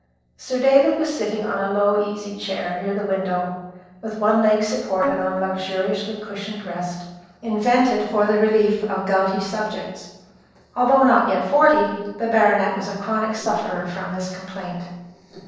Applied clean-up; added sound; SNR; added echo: neural separator model SepFormer DNS4.